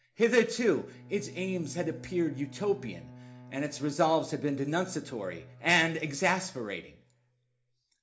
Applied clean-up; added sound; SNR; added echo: none; Bowed string instrument; 20 dB; reverberation time 0.4 s.